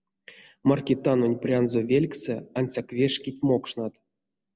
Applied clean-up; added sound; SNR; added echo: none; none; none; none.